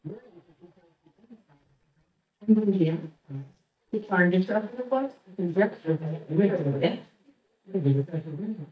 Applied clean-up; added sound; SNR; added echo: neural mask model DeepFilterNet 3.